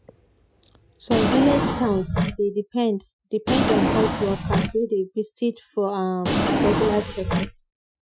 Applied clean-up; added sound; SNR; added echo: classical method Wiener filter.